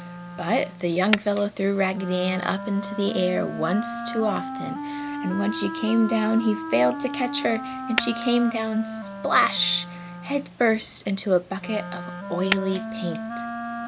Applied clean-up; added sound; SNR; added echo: none; Glass + Wind instrument, woodwind instrument; 7 dB; none.